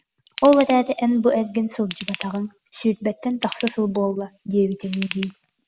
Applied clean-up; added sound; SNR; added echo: none; Ratchet, pawl / Tools; 17 dB; none.